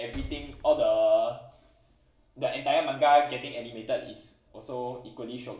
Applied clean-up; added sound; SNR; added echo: none; Liquid; 19 dB; reverberation time 0.7 s.